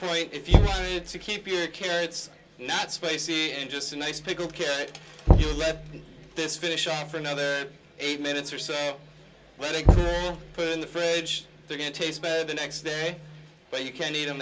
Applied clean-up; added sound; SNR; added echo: none; Knock; -4 dB; reverberation time 0.2 s.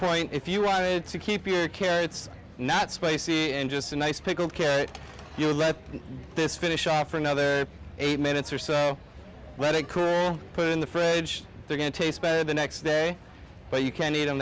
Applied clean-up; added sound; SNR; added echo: none; none; none; none.